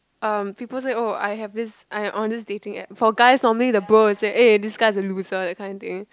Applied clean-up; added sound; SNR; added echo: none; none; none; none.